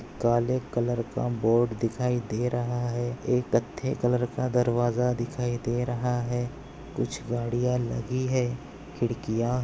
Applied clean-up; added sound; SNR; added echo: none; none; none; none.